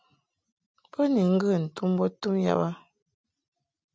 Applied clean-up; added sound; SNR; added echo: none; none; none; none.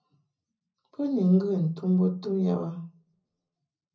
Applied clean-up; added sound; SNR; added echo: none; none; none; reverberation time 0.4 s.